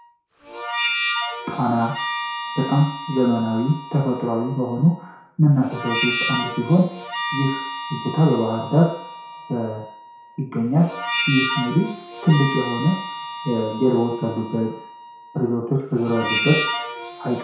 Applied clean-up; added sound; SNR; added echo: none; Harmonica; 7 dB; reverberation time 0.5 s.